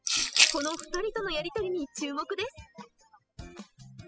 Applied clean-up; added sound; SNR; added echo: classical method spectral subtraction.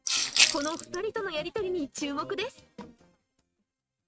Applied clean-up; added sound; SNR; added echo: neural mask model RNNoise.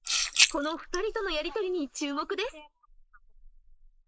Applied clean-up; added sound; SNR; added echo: neural mask model Resemble Enhance denoiser.